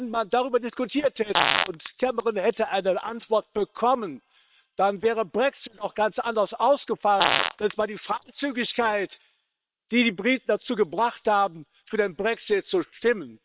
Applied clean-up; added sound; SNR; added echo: neural separator model SepFormer WHAM!.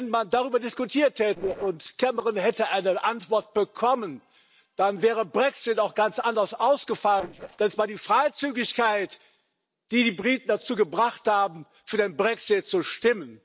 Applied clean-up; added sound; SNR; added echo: neural separator model SepFormer DNS4.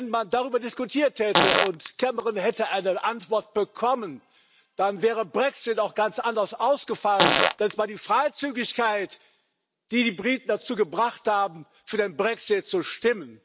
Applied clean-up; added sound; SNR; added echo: none; Fart; -3 dB; none.